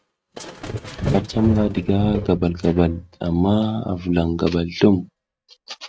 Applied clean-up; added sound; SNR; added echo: neural mask model RNNoise.